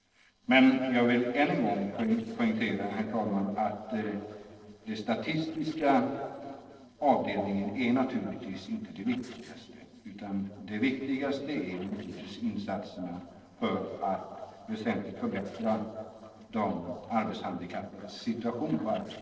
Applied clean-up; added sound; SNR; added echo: neural separator model SepFormer DNS4.